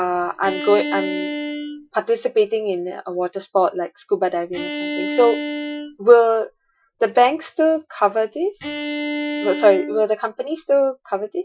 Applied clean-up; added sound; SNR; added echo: classical method Wiener filter.